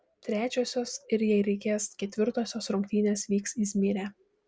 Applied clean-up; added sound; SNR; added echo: none; none; none; none.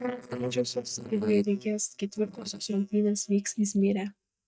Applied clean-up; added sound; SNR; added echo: neural mask model DeepFilterNet 3.